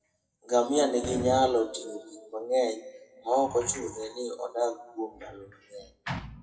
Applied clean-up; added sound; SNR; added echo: classical method WPE with log-MMSE.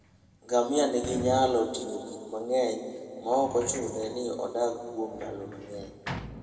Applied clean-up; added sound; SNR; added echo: none; Sliding door; 14 dB; reverberation time 2.0 s.